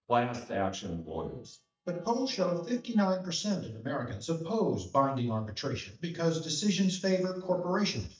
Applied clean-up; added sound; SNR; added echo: neural mask model DeepFilterNet 3.